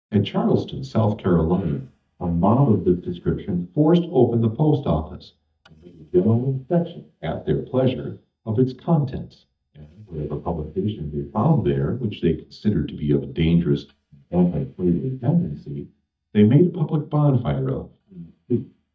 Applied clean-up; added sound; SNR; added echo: neural mask model DeepFilterNet 3.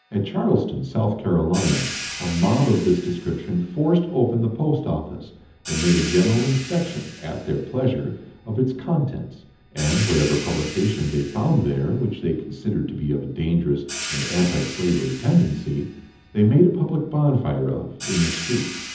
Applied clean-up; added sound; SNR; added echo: none; Hi-hat; 13 dB; reverberation time 0.8 s.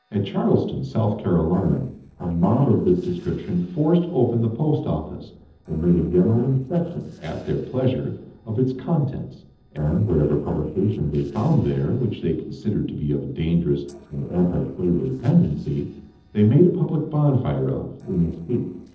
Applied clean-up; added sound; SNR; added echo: neural separator model SepFormer DNS4.